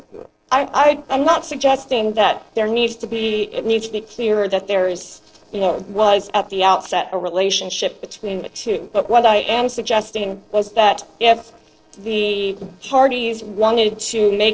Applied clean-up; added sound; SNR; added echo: neural separator model SepFormer DNS4.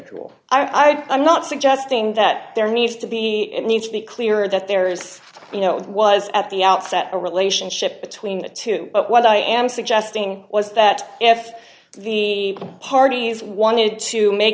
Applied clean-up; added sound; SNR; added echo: none; none; none; none.